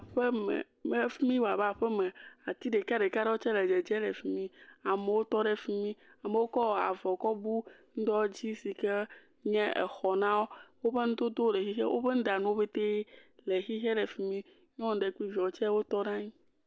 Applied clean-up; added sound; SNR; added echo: none; none; none; none.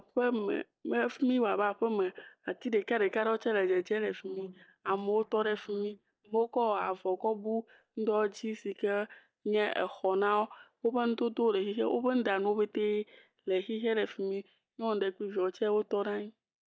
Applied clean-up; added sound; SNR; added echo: neural mask model DeepFilterNet 3.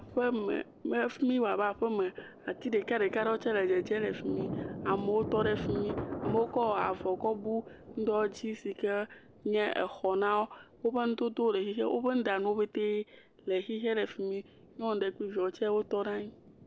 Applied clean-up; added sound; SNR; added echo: none; Thunder; 12 dB; none.